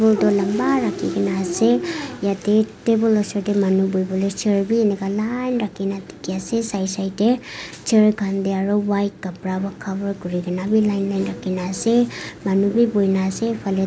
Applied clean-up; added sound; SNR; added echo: none; none; none; none.